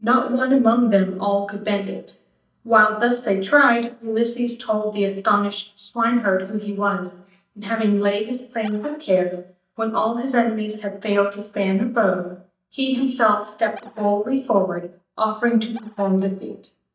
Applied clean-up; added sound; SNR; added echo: neural mask model DeepFilterNet 3.